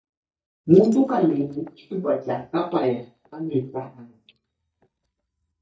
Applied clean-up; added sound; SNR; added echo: neural mask model DeepFilterNet 3.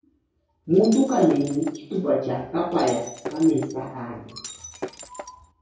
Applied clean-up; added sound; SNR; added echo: none; Shatter; 14 dB; reverberation time 0.6 s.